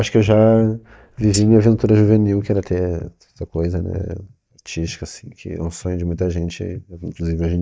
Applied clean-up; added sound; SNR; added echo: neural mask model DeepFilterNet 3.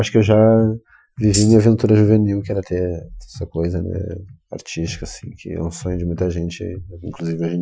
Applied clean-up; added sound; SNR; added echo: classical method Wiener filter.